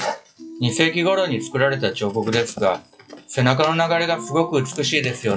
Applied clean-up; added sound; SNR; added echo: classical method log-MMSE.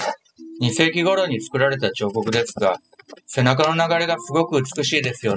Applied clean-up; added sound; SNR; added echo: classical method spectral subtraction.